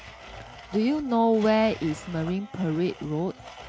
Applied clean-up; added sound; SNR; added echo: none; Domestic sounds, home sounds; 17 dB; none.